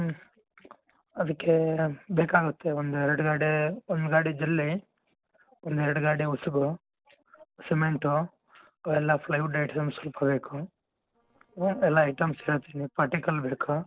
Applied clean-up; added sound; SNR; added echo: neural separator model SepFormer DNS4.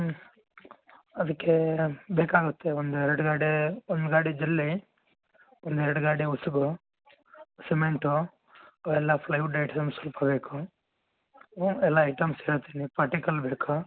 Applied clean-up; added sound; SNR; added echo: none; none; none; none.